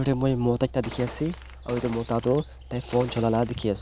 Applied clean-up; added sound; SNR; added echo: none; Mechanical fan + Gunshot, gunfire; 15 dB; none.